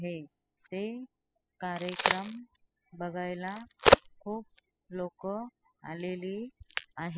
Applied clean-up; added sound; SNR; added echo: classical method spectral subtraction.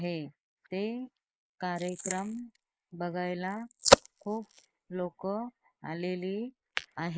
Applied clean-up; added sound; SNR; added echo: neural mask model Resemble Enhance denoiser.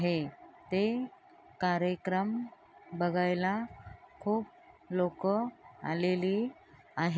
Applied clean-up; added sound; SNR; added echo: none; none; none; none.